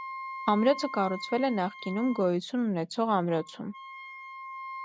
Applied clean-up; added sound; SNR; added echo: none; Wind instrument, woodwind instrument; 13 dB; none.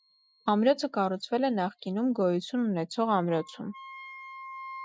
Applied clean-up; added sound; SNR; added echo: classical method Wiener filter.